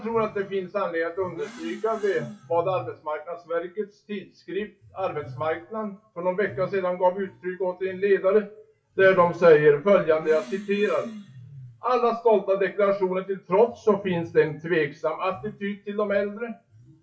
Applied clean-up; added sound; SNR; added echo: classical method WPE with log-MMSE.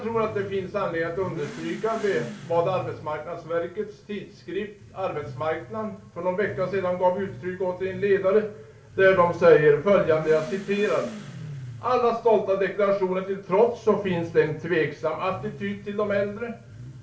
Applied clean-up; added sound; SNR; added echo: none; Motorcycle / Accelerating, revving, vroom; 17 dB; reverberation time 0.3 s.